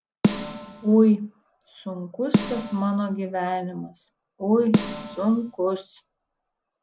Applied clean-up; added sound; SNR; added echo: none; Snare drum; 4 dB; none.